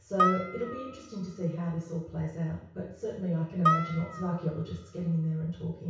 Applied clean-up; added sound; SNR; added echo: none; Harp; 2 dB; reverberation time 0.6 s.